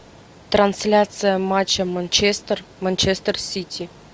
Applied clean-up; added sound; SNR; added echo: none; none; none; none.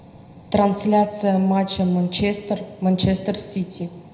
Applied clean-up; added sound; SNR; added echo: none; none; none; reverberation time 0.7 s.